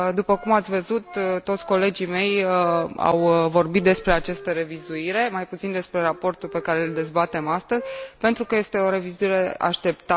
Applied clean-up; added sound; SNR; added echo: none; Wind instrument, woodwind instrument; 19 dB; none.